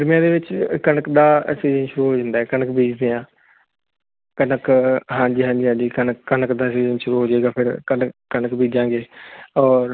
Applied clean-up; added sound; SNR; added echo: none; none; none; none.